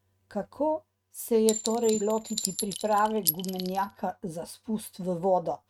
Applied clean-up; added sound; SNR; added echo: neural mask model RNNoise.